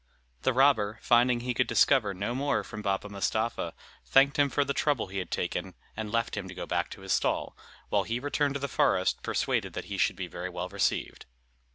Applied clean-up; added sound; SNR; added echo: none; none; none; none.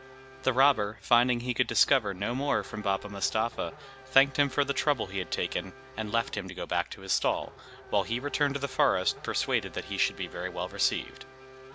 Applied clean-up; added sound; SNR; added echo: none; Race car, auto racing / Accelerating, revving, vroom; 19 dB; none.